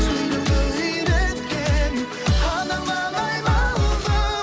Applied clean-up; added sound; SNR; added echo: none; Acoustic guitar / Strum; 14 dB; none.